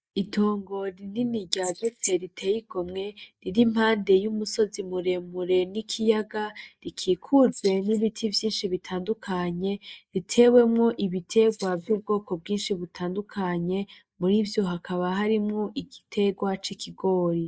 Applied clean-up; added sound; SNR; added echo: neural mask model Resemble Enhance denoiser.